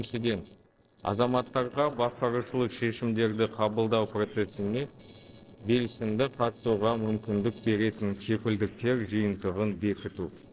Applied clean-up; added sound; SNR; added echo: neural separator model SepFormer DNS4.